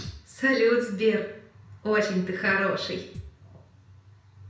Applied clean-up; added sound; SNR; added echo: none; Thump, thud; 19 dB; reverberation time 0.5 s.